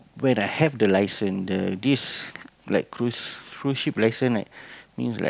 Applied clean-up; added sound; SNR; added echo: none; none; none; none.